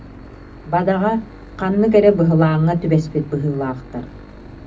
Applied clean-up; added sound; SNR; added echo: none; Engine / Boat, Water vehicle; 19 dB; reverberation time 0.4 s.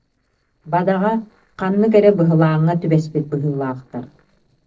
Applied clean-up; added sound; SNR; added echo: neural separator model SepFormer DNS4.